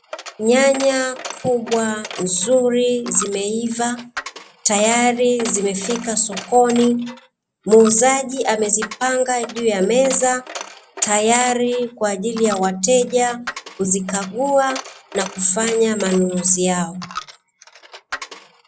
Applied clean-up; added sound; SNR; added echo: none; Coin (dropping); 16 dB; none.